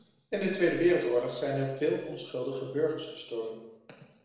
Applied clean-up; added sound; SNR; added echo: none; none; none; reverberation time 1.0 s.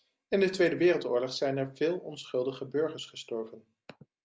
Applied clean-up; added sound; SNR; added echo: none; none; none; none.